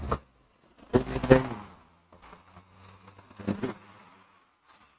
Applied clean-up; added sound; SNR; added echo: neural mask model RNNoise.